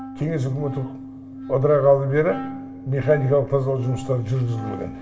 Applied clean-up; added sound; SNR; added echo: none; Wind instrument, woodwind instrument; 13 dB; reverberation time 1.8 s.